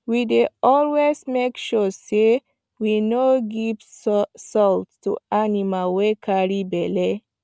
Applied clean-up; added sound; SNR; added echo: none; none; none; none.